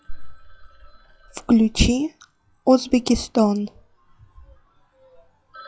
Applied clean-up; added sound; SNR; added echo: classical method log-MMSE.